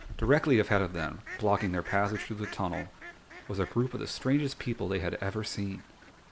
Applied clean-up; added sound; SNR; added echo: none; Fowl; 14 dB; none.